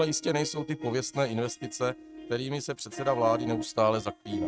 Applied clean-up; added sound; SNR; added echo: neural mask model RNNoise.